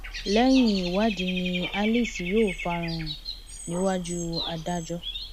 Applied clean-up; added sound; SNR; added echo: none; Bird / Dog; 8 dB; none.